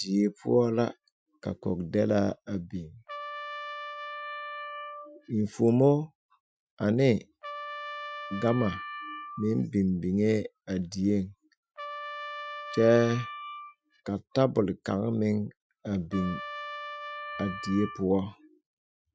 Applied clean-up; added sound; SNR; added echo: classical method Wiener filter.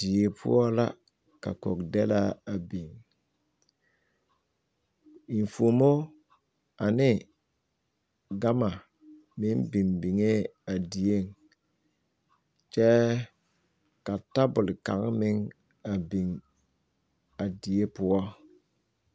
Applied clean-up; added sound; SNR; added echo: none; none; none; none.